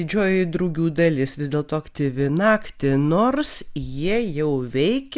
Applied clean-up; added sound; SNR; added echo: none; none; none; none.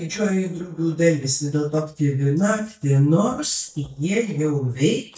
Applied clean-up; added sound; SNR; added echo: neural mask model DeepFilterNet 3.